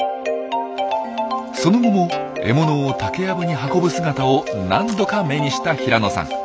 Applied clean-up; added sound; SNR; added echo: none; Guitar; 18 dB; none.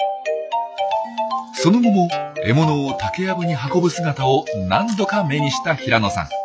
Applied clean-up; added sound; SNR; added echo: classical method log-MMSE.